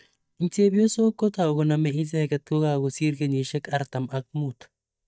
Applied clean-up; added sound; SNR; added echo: neural mask model DeepFilterNet 3.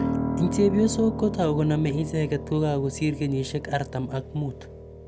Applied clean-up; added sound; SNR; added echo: none; Piano; 6 dB; none.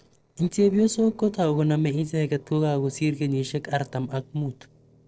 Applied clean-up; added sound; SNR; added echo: neural separator model SepFormer DNS4.